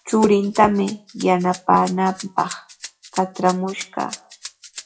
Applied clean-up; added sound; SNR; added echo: classical method WPE with log-MMSE.